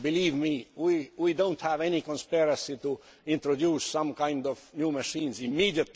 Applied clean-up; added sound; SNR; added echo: none; none; none; none.